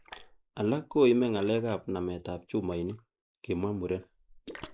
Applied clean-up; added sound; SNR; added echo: neural mask model Resemble Enhance denoiser.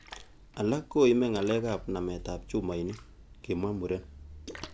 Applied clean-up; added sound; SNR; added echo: none; Splash, splatter; 16 dB; none.